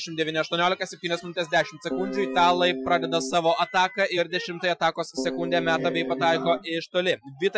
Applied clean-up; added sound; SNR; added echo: classical method Wiener filter.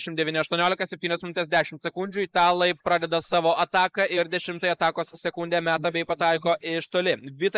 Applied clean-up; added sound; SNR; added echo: neural mask model Resemble Enhance denoiser.